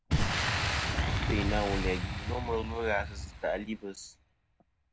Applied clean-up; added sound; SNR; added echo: none; Boom; -3 dB; none.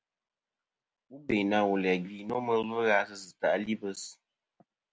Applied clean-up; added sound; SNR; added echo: none; none; none; none.